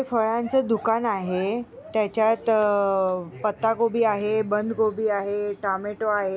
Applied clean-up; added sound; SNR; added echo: none; none; none; none.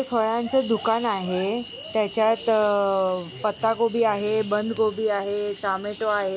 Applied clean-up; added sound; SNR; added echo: none; Cricket / Frog; 19 dB; none.